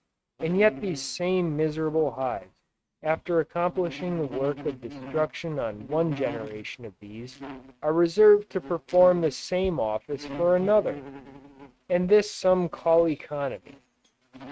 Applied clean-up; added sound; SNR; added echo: neural mask model RNNoise.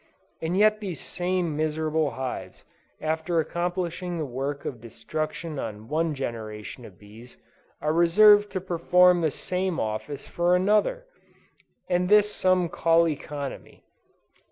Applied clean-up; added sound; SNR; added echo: none; none; none; none.